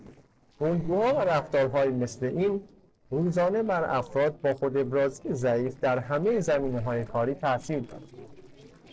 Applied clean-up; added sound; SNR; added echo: neural separator model SepFormer DNS4.